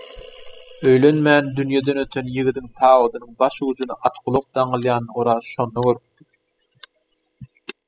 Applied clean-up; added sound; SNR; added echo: classical method spectral subtraction.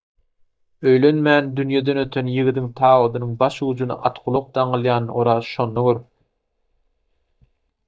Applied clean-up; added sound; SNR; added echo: neural mask model DeepFilterNet 3.